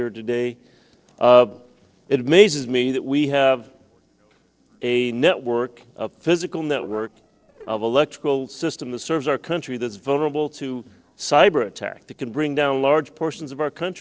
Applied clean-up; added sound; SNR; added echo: neural separator model SepFormer DNS4.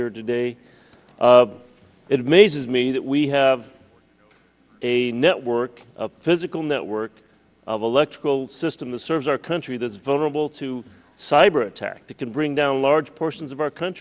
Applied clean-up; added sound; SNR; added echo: none; none; none; none.